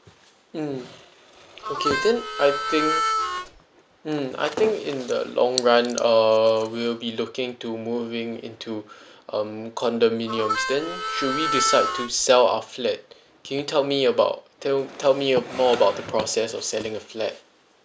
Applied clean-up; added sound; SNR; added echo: none; Harmonica; 2 dB; none.